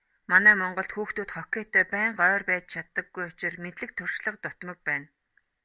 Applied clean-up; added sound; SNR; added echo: none; none; none; none.